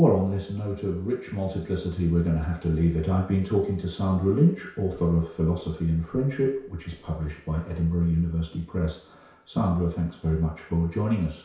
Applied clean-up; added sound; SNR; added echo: none; none; none; reverberation time 0.6 s.